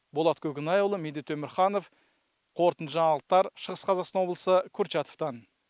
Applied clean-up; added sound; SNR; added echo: none; none; none; none.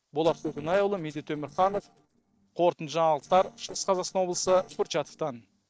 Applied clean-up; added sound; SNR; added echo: neural separator model SepFormer DNS4.